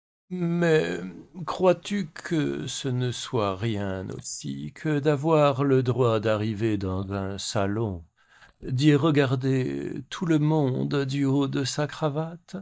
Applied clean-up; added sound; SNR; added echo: neural mask model DeepFilterNet 3.